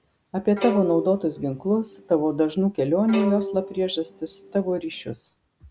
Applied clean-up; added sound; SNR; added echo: none; Bowed string instrument; 10 dB; none.